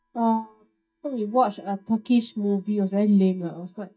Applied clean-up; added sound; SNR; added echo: neural mask model DeepFilterNet 3.